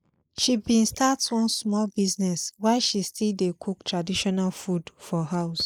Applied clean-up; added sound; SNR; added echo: neural mask model Resemble Enhance denoiser.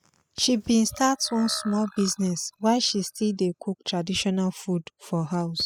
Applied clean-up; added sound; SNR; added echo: classical method spectral subtraction.